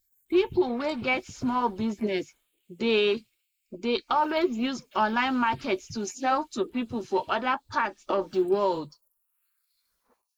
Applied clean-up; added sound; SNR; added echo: neural mask model Resemble Enhance denoiser.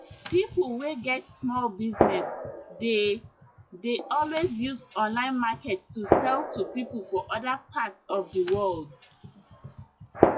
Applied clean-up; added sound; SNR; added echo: classical method log-MMSE.